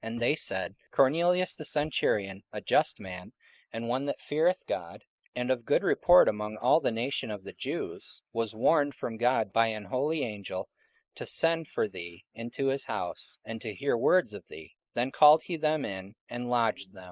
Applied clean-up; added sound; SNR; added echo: neural mask model Resemble Enhance denoiser.